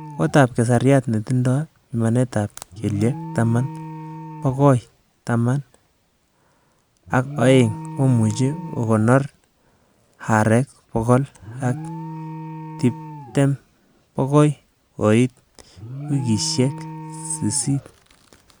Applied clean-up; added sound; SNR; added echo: none; Alarm; 15 dB; none.